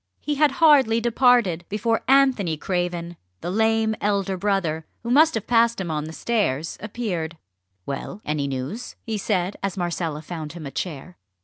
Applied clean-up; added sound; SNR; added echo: none; none; none; none.